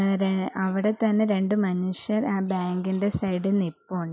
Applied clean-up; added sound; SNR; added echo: none; none; none; none.